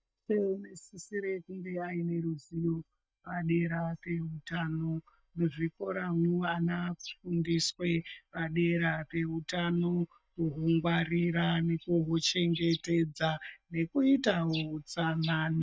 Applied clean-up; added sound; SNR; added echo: neural mask model DeepFilterNet 3.